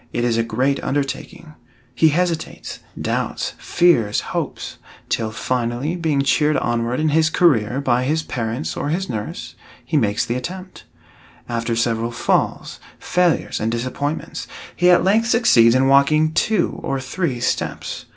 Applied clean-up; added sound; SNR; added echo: none; none; none; none.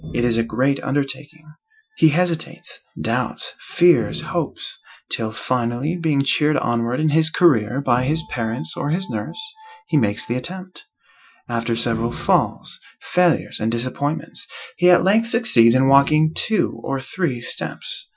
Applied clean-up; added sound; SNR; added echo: classical method Wiener filter.